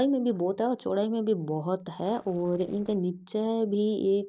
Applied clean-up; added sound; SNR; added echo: neural separator model SepFormer DNS4.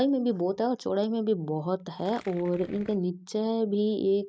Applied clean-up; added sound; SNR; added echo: neural mask model RNNoise.